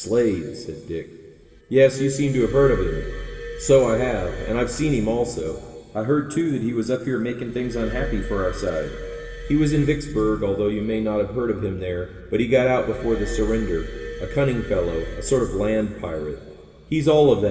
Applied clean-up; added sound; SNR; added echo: none; Glass; 12 dB; reverberation time 2.1 s.